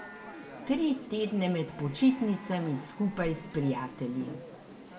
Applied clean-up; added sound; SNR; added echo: none; Chatter / Chirp, tweet / Livestock, farm animals, working animals; 12 dB; reverberation time 0.7 s.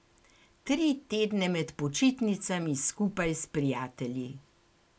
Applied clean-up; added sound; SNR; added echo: none; none; none; none.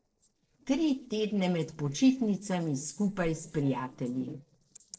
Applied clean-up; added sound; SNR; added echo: neural separator model SepFormer DNS4.